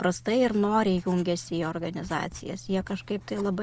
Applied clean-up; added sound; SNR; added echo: none; Writing; 20 dB; none.